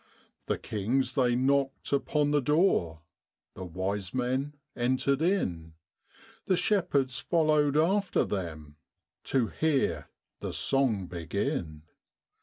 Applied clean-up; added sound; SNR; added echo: none; none; none; none.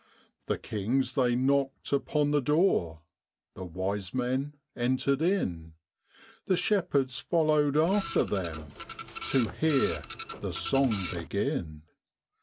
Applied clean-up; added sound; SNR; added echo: none; Printer; 7 dB; none.